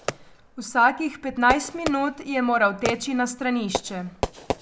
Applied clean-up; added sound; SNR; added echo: none; Fireworks; 9 dB; none.